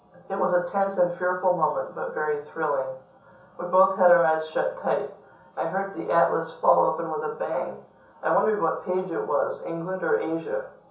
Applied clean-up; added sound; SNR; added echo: none; none; none; reverberation time 0.6 s.